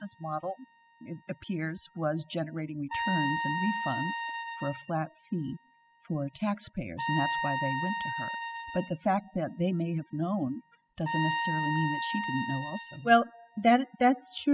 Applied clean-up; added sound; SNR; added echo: classical method spectral subtraction.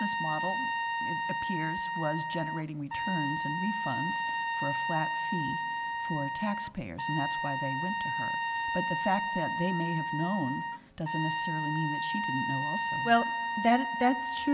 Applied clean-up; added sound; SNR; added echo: none; Trumpet; -1 dB; none.